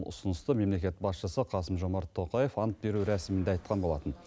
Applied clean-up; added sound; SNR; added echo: none; none; none; none.